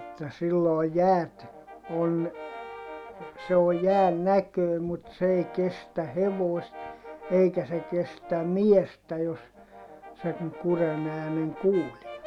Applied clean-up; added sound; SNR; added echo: none; Brass instrument; 16 dB; none.